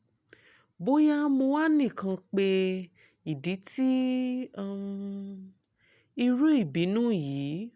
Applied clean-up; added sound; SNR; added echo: none; none; none; none.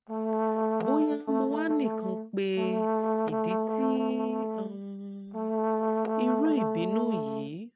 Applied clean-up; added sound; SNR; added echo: neural mask model RNNoise.